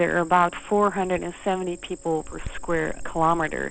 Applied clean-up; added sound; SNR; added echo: none; Cricket; 12 dB; none.